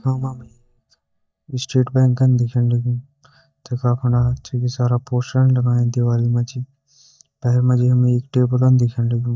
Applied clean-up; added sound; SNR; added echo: neural mask model DeepFilterNet 3.